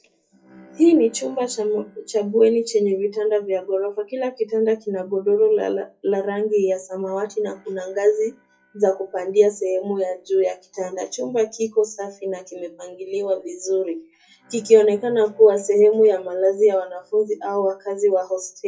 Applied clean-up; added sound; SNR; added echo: classical method WPE with log-MMSE.